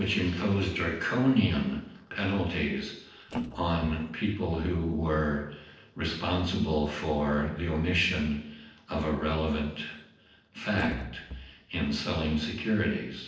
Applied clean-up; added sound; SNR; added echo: neural separator model SepFormer DNS4.